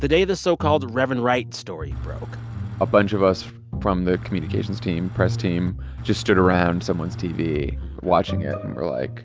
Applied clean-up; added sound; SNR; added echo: none; Engine / Truck; 11 dB; none.